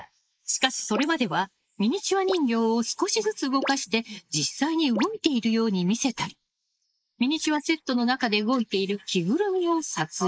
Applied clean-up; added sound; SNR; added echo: neural mask model Resemble Enhance denoiser.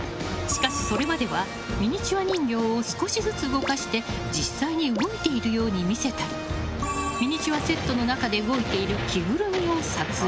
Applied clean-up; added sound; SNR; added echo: none; Rain; 18 dB; none.